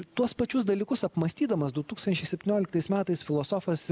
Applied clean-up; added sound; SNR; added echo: none; none; none; none.